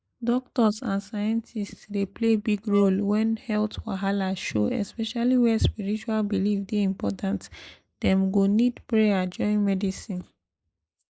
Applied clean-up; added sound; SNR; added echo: neural mask model Resemble Enhance denoiser.